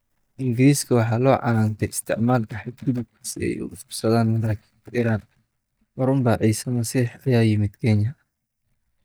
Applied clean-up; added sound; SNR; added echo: neural mask model DeepFilterNet 3.